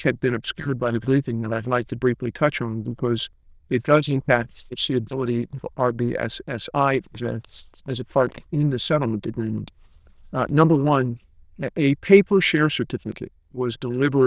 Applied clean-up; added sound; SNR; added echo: neural diffusion model UNIVERSE++.